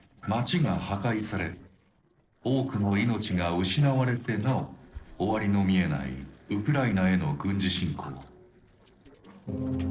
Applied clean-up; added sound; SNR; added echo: neural separator model SepFormer DNS4.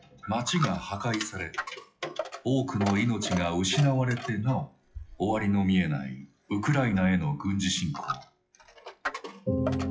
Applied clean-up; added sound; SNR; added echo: classical method WPE with log-MMSE.